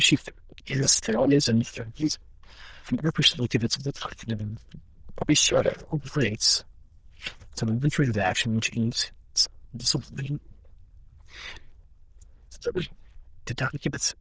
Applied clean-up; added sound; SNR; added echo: neural diffusion model UNIVERSE++.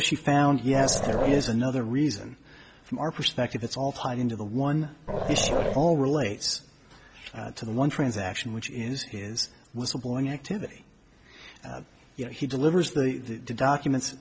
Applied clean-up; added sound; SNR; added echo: none; Growling; 1 dB; none.